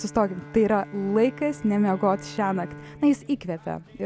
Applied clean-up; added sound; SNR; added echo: none; Bowed string instrument; 18 dB; none.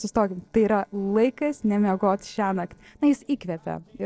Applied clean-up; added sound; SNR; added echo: neural separator model SepFormer DNS4.